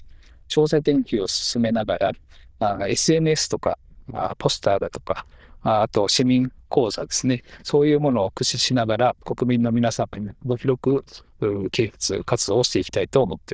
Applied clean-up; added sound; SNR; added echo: neural diffusion model UNIVERSE++.